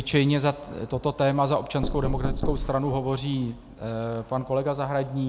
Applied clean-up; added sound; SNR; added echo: none; Knock; 4 dB; none.